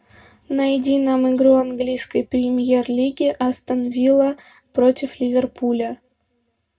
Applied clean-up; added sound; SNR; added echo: none; none; none; reverberation time 0.2 s.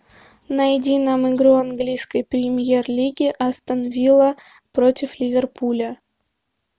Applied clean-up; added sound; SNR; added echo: none; none; none; none.